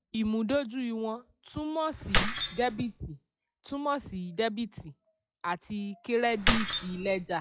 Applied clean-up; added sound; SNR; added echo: classical method log-MMSE.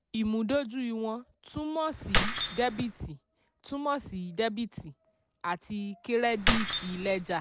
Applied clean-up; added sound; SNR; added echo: none; Keys jangling; -1 dB; none.